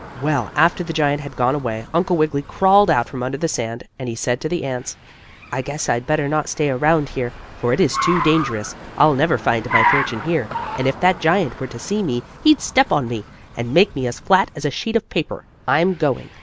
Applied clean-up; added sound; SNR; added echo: none; Car; 10 dB; none.